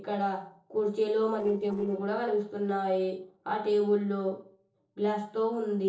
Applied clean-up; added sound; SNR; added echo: neural separator model SepFormer DNS4.